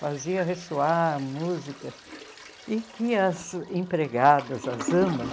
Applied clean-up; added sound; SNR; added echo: none; Toilet flush; 13 dB; none.